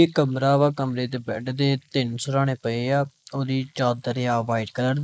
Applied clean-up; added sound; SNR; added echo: neural mask model Resemble Enhance denoiser.